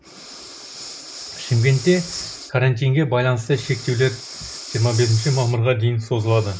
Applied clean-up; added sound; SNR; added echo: none; Breathing; 14 dB; none.